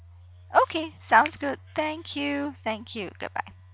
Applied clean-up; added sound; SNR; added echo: none; Telephone + Finger snapping; 19 dB; none.